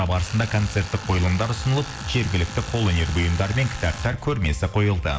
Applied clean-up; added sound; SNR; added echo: none; Tools; 15 dB; reverberation time 2.5 s.